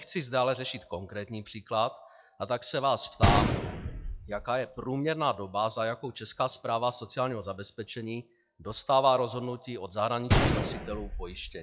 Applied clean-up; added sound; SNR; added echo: classical method log-MMSE.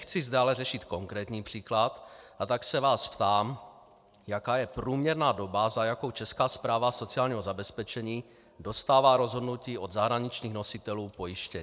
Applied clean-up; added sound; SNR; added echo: none; none; none; none.